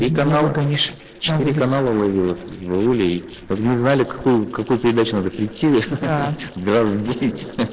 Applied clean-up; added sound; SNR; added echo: neural separator model SepFormer DNS4.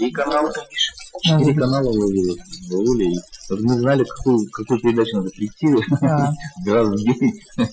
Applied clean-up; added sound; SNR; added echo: classical method Wiener filter.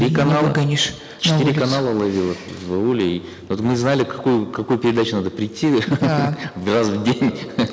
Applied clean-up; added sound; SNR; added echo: none; none; none; none.